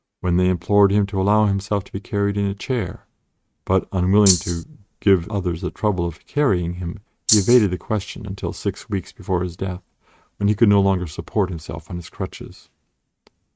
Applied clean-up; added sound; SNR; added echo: neural mask model RNNoise.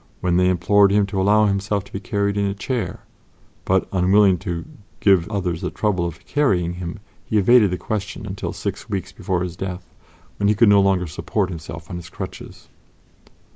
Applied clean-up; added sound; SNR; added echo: none; none; none; none.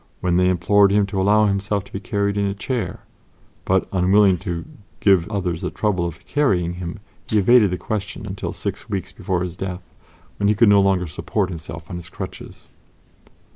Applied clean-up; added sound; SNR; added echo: neural mask model Resemble Enhance denoiser.